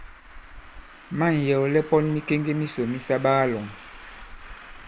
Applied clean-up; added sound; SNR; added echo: none; Traffic noise, roadway noise; 17 dB; none.